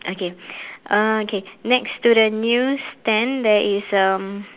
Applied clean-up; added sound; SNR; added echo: none; none; none; none.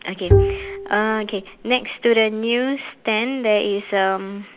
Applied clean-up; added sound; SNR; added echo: none; Bowed string instrument; -1 dB; none.